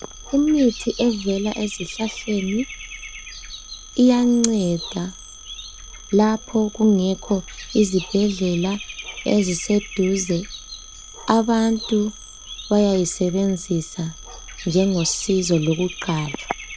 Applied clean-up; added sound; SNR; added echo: none; Bird / Dog + Telephone; 15 dB; none.